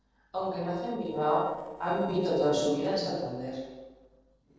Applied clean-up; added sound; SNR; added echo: neural separator model SepFormer DNS4.